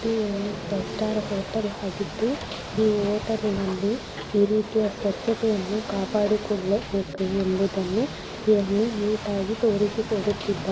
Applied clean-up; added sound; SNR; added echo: none; Ocean / Boat, Water vehicle; 12 dB; none.